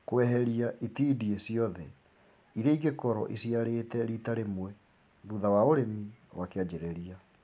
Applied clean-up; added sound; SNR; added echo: none; none; none; none.